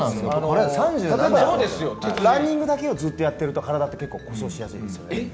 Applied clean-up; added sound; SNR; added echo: none; none; none; none.